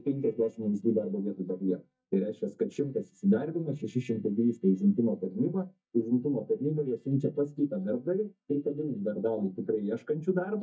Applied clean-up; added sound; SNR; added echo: neural mask model DeepFilterNet 3.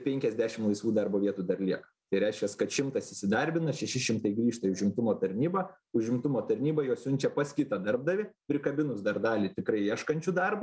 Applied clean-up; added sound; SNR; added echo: none; none; none; none.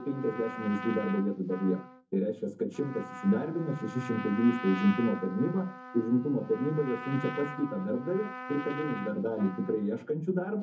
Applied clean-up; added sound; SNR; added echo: none; Trumpet; 12 dB; reverberation time 0.3 s.